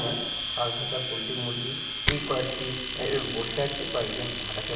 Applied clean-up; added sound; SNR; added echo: none; Domestic sounds, home sounds; -2 dB; reverberation time 1.0 s.